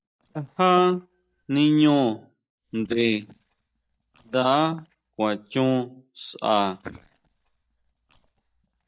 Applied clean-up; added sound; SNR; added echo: neural mask model DeepFilterNet 3.